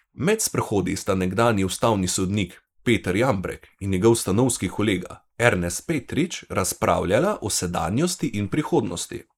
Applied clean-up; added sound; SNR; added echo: neural mask model Resemble Enhance denoiser.